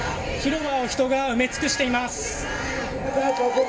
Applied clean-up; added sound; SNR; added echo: none; none; none; reverberation time 2.0 s.